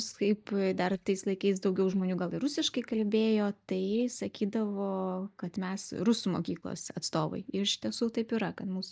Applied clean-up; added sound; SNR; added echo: neural mask model DeepFilterNet 3.